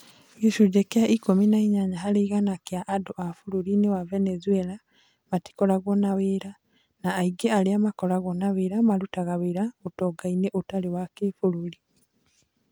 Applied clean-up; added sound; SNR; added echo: none; none; none; none.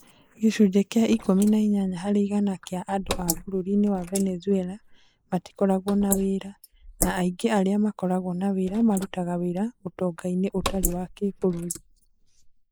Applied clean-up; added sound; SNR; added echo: neural mask model Resemble Enhance denoiser.